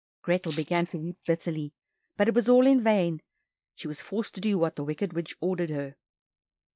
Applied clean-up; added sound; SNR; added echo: neural mask model DeepFilterNet 3.